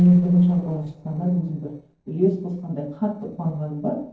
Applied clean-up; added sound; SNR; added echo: neural separator model SepFormer DNS4.